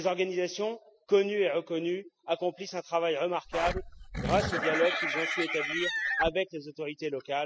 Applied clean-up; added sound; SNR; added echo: classical method spectral subtraction.